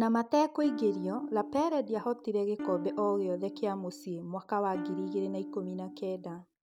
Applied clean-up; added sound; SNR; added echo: none; Electric guitar / Strum; 9 dB; none.